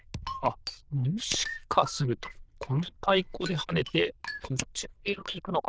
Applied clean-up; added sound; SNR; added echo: neural diffusion model UNIVERSE++.